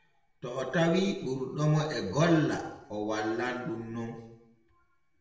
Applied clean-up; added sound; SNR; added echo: none; none; none; reverberation time 0.8 s.